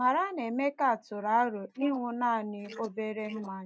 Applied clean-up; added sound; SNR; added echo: neural mask model Resemble Enhance denoiser.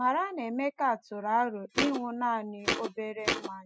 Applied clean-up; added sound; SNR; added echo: classical method spectral subtraction.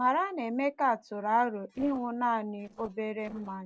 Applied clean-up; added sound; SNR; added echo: neural separator model SepFormer DNS4.